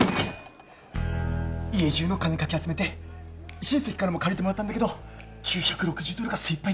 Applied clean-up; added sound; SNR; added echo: none; none; none; none.